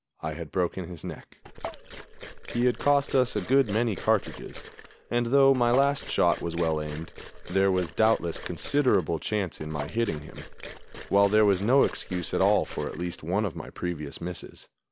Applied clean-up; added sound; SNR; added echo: none; Liquid; 14 dB; none.